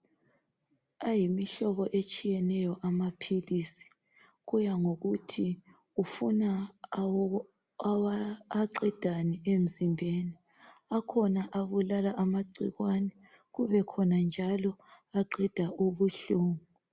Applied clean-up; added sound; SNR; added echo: none; none; none; none.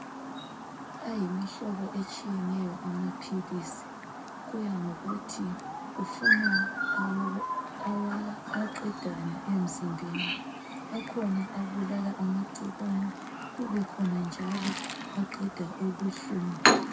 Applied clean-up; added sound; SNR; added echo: none; Chirp, tweet; 0 dB; reverberation time 0.4 s.